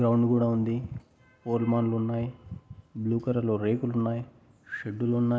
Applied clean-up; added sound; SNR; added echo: none; none; none; none.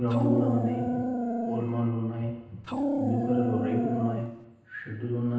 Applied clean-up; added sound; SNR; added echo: none; Dog; 0 dB; reverberation time 0.9 s.